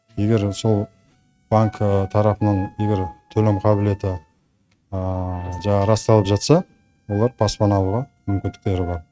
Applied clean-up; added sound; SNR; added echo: neural mask model RNNoise.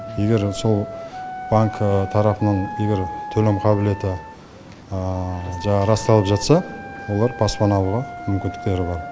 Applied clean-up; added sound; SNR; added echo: none; Wind instrument, woodwind instrument; 13 dB; none.